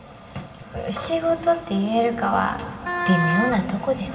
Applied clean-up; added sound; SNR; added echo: none; Wind instrument, woodwind instrument; 4 dB; reverberation time 2.3 s.